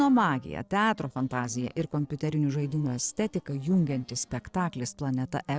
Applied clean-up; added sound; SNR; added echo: neural separator model SepFormer DNS4.